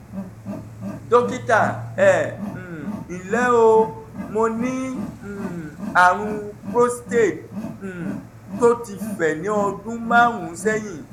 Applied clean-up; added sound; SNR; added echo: none; Wild animals; 11 dB; none.